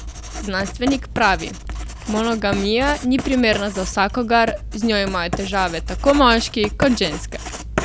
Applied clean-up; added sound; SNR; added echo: none; Writing; 8 dB; none.